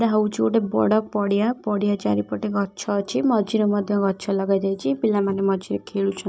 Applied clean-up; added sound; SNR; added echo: none; none; none; none.